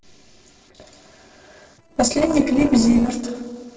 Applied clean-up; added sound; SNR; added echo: neural separator model SepFormer DNS4.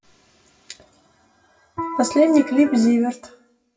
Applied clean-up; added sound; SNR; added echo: classical method WPE with log-MMSE.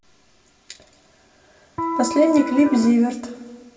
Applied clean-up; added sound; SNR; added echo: none; Electric guitar; 5 dB; reverberation time 2.0 s.